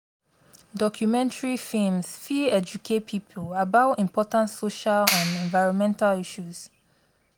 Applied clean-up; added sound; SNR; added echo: none; Clapping; 6 dB; none.